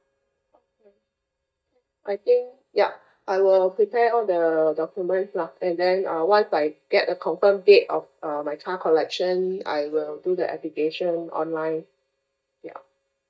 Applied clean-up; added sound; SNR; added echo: neural mask model DeepFilterNet 3.